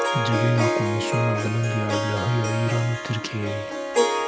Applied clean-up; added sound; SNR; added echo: none; Harp; 0 dB; none.